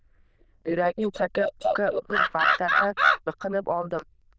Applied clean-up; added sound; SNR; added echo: neural diffusion model UNIVERSE++.